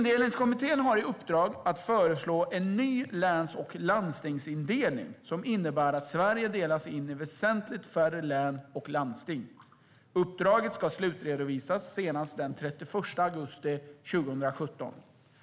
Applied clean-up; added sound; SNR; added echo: none; none; none; none.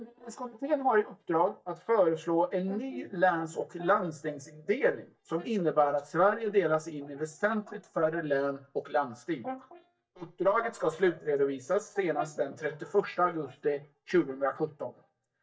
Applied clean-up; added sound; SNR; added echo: neural mask model DeepFilterNet 3.